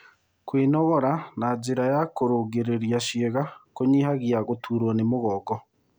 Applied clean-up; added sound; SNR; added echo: none; none; none; none.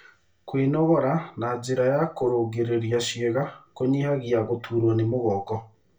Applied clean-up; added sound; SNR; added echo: none; none; none; reverberation time 0.2 s.